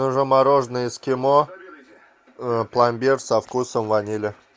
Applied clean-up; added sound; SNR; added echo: none; none; none; none.